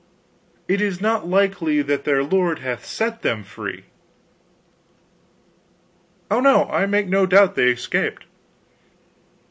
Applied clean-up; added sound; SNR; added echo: none; none; none; none.